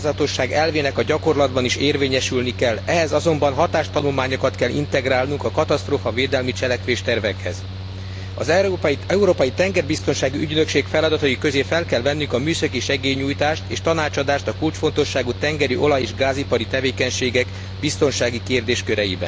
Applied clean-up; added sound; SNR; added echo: none; Mechanical fan; 10 dB; none.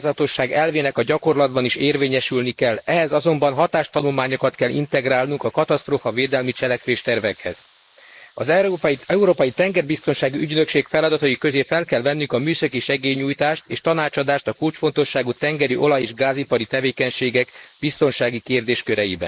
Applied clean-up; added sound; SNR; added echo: neural mask model Resemble Enhance denoiser.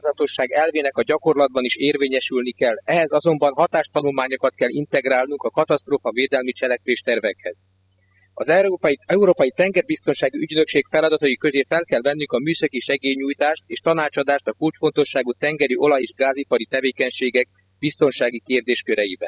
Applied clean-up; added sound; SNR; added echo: classical method spectral subtraction.